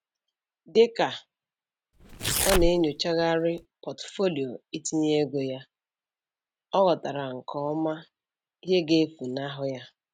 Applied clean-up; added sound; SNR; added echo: none; Tearing; 2 dB; none.